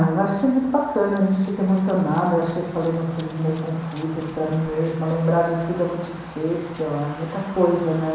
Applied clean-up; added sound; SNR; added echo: none; Run; 18 dB; reverberation time 1.1 s.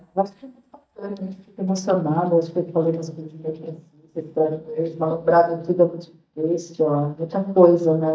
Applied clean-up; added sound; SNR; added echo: neural mask model DeepFilterNet 3.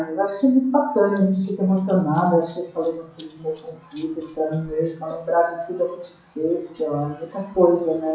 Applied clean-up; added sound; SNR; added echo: classical method WPE with log-MMSE.